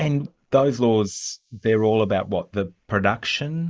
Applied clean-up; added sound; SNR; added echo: neural mask model Resemble Enhance denoiser.